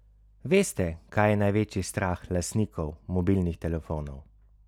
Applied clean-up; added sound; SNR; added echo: none; none; none; none.